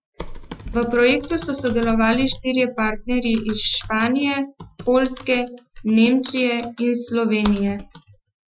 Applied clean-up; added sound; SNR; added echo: classical method Wiener filter.